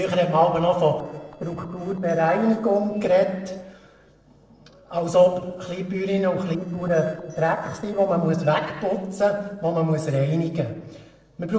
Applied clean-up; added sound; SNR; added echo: neural separator model SepFormer DNS4.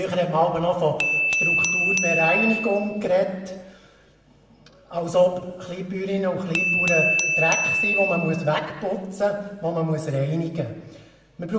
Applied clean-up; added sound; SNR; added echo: none; Glass / Bell; 0 dB; reverberation time 1.0 s.